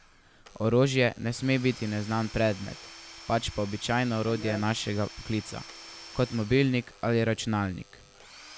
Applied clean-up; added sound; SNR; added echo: none; Tools / Domestic sounds, home sounds + Alarm / Door; 17 dB; none.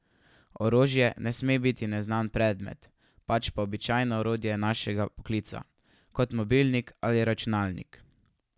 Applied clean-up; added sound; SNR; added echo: none; none; none; none.